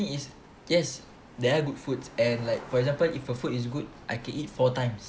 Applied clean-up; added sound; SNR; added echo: none; Bicycle + Cricket; 20 dB; none.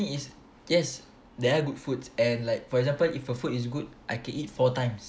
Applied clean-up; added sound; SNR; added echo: none; none; none; none.